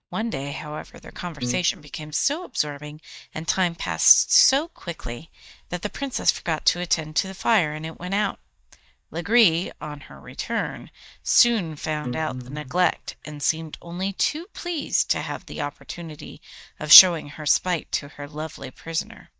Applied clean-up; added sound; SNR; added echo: neural mask model DeepFilterNet 3.